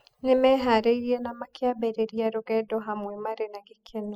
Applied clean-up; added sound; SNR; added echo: classical method spectral subtraction.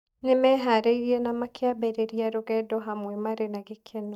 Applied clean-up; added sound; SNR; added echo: neural mask model DeepFilterNet 3.